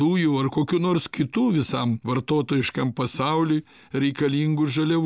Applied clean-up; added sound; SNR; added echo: none; none; none; none.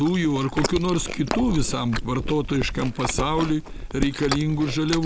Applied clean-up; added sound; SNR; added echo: none; Chewing, mastication; 6 dB; none.